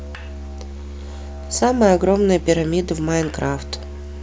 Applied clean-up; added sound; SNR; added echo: none; Musical instrument; 11 dB; none.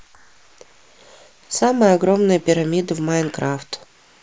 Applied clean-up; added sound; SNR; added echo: neural mask model Resemble Enhance denoiser.